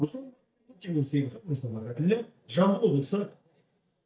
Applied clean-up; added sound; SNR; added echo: neural mask model DeepFilterNet 3.